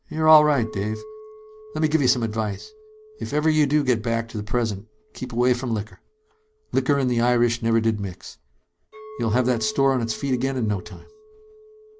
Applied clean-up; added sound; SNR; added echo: none; Chink, clink; 20 dB; none.